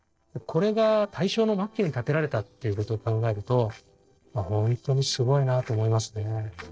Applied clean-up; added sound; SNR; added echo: neural separator model SepFormer DNS4.